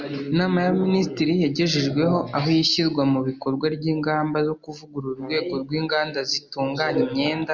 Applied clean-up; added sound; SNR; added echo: none; Brass instrument; 18 dB; none.